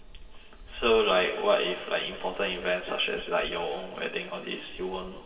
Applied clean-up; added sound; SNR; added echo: none; Thunder / Rain; 19 dB; reverberation time 2.5 s.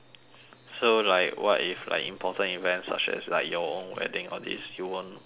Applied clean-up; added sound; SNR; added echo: none; none; none; none.